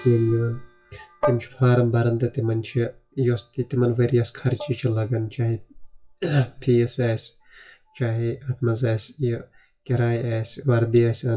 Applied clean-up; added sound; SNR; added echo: classical method WPE with log-MMSE.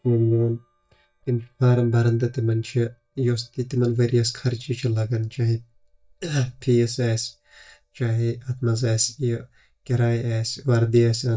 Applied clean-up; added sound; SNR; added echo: neural mask model DeepFilterNet 3.